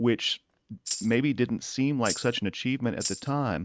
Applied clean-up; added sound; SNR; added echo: neural mask model RNNoise.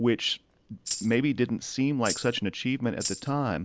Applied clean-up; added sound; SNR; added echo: none; Tambourine; 9 dB; none.